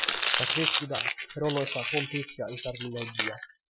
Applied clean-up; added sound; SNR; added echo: classical method Wiener filter.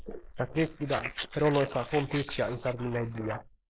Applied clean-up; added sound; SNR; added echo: neural mask model Resemble Enhance denoiser.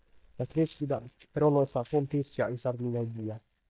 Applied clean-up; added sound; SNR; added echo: neural mask model DeepFilterNet 3.